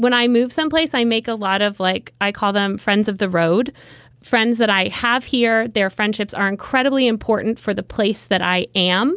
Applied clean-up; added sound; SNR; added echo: none; none; none; none.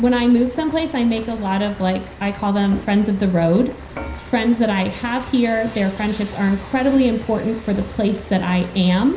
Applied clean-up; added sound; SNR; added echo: none; Frying (food) / Dishes, pots, and pans; 16 dB; reverberation time 0.5 s.